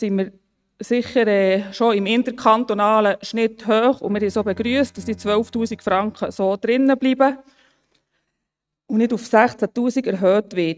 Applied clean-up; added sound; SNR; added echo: neural mask model RNNoise.